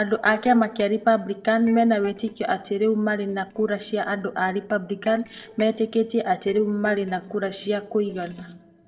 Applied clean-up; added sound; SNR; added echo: neural separator model SepFormer DNS4.